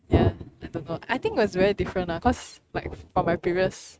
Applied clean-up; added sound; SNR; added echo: neural mask model RNNoise.